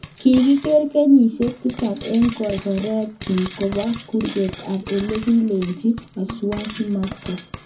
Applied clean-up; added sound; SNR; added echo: none; Frying (food); 15 dB; reverberation time 0.4 s.